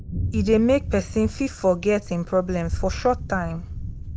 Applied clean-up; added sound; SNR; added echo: none; Thunder; 7 dB; none.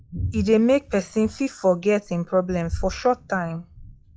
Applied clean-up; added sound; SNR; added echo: classical method log-MMSE.